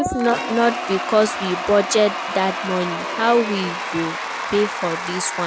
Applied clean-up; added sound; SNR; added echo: none; Applause / Crowd / Cheering; 5 dB; none.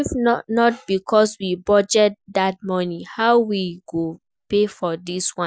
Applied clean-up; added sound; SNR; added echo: none; none; none; none.